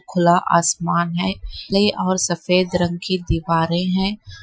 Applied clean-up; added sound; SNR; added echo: classical method Wiener filter.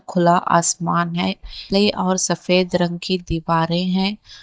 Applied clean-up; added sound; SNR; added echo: neural mask model DeepFilterNet 3.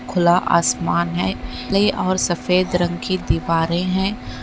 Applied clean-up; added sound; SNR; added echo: none; Wind instrument, woodwind instrument + Waves, surf; 13 dB; none.